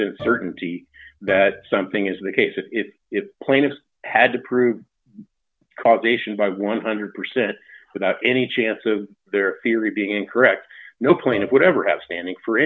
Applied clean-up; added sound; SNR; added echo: none; Bowed string instrument; 16 dB; none.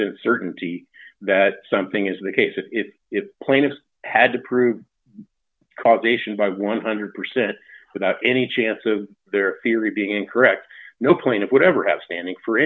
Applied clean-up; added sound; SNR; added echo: none; none; none; none.